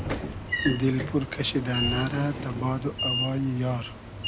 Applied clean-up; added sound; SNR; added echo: none; Sliding door / Train; 4 dB; none.